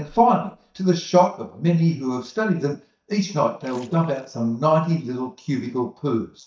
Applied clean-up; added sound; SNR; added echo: neural mask model DeepFilterNet 3.